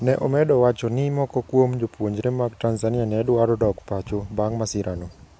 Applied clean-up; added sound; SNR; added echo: none; none; none; none.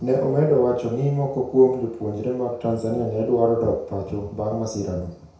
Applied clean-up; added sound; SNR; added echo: none; none; none; reverberation time 0.5 s.